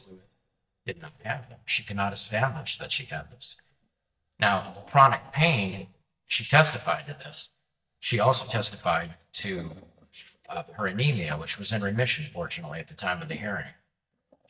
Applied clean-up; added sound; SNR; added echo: neural mask model DeepFilterNet 3.